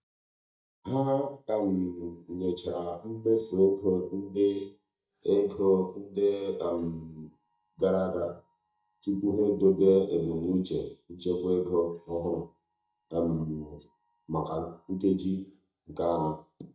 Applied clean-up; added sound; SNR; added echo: neural mask model DeepFilterNet 3.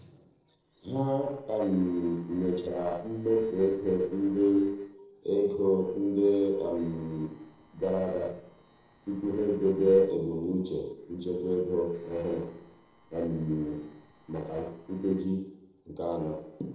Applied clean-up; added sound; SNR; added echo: neural separator model SepFormer DNS4.